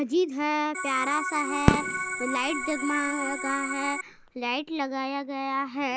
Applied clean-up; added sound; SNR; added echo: none; Fireworks + Organ; 1 dB; none.